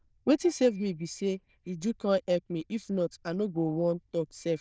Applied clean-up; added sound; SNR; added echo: neural diffusion model UNIVERSE++.